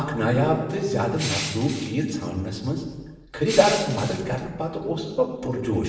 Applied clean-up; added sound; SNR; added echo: none; Crushing; 10 dB; reverberation time 1.1 s.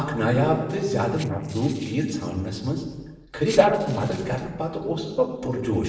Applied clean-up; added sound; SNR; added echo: neural separator model SepFormer DNS4.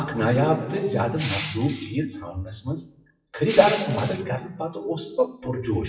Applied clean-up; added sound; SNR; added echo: classical method WPE with log-MMSE.